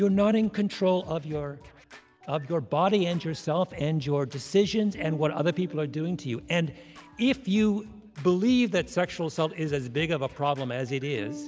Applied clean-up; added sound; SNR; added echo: none; Bass guitar + Scratching (performance technique); 19 dB; none.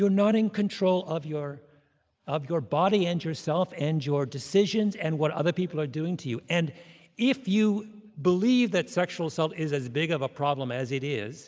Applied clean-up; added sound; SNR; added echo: none; none; none; none.